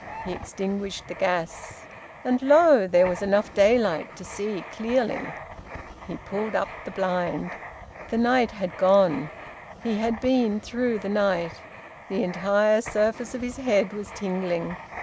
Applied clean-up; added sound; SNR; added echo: none; Writing + Bird; 15 dB; none.